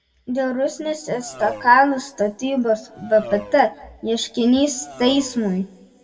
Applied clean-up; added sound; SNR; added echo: none; Race car, auto racing; 18 dB; reverberation time 1.0 s.